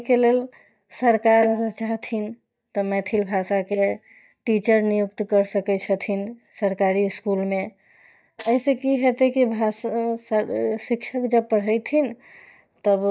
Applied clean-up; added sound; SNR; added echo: neural mask model DeepFilterNet 3.